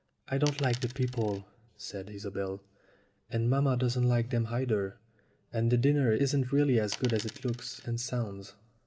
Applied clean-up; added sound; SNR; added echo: none; Coin (dropping); 14 dB; none.